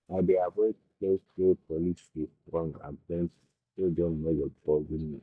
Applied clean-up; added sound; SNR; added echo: neural mask model DeepFilterNet 3.